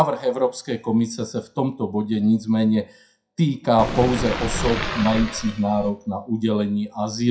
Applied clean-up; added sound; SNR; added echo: classical method WPE with log-MMSE.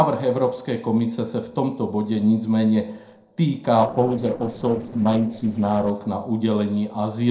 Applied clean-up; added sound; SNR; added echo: neural separator model SepFormer DNS4.